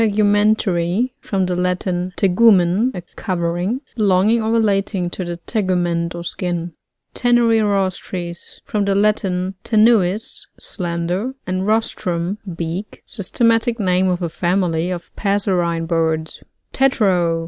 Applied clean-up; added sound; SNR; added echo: none; none; none; none.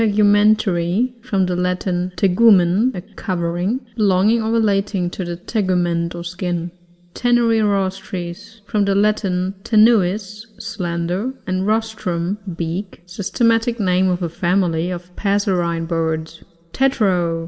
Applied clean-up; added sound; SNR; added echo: none; none; none; reverberation time 0.7 s.